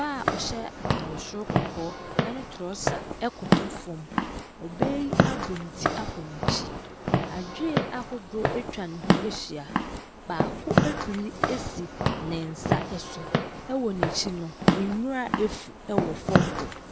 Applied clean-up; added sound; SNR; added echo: none; Walk, footsteps / Siren; -5 dB; none.